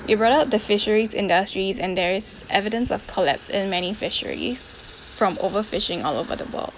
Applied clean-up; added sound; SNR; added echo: none; none; none; none.